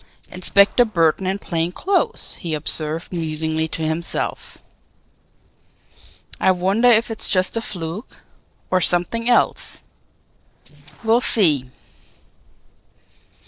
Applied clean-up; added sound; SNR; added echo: neural separator model SepFormer DNS4.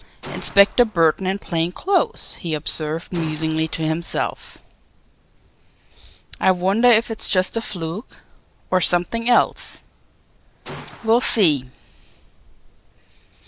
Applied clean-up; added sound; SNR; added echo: none; Gunshot, gunfire; 19 dB; none.